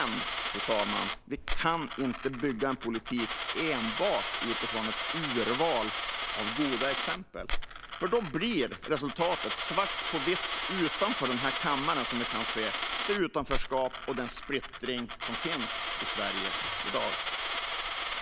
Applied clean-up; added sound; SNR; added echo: none; Coin (dropping); -1 dB; none.